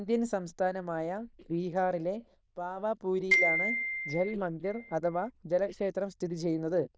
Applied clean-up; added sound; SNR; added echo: neural diffusion model UNIVERSE++.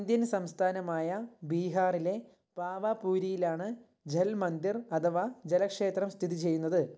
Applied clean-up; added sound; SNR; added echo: none; none; none; none.